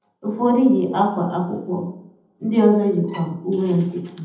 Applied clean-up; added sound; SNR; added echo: none; Bowed string instrument; 20 dB; reverberation time 0.8 s.